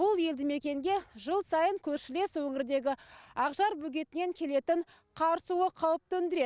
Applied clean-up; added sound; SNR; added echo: none; none; none; none.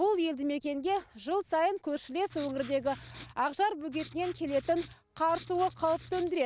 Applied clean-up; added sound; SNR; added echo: none; Writing; 18 dB; none.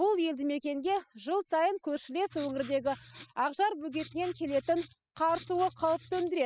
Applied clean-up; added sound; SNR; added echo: classical method spectral subtraction.